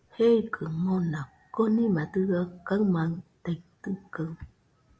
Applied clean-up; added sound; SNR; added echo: none; none; none; none.